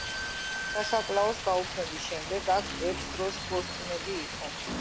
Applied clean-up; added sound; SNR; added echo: none; Rain + Squeak / Slam; 4 dB; none.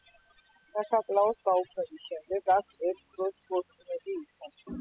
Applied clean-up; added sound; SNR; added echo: classical method spectral subtraction.